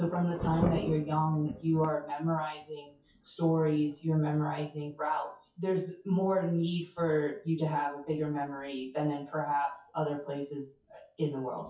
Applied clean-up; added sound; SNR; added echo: classical method WPE with log-MMSE.